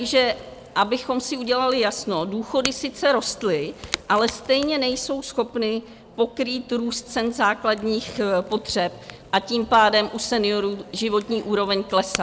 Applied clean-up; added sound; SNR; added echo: none; Crack / Crackle; 18 dB; none.